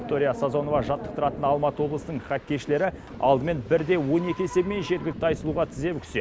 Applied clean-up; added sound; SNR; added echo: none; Thunder; 14 dB; none.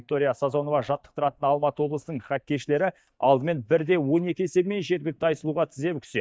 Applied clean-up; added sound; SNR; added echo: neural mask model DeepFilterNet 3.